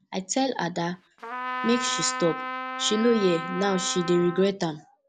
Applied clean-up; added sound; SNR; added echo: none; Trumpet; 7 dB; none.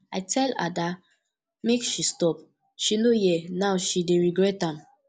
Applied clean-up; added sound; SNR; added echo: none; none; none; none.